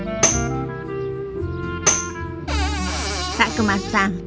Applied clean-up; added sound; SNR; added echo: none; Tambourine + Cupboard open or close / Door; 2 dB; none.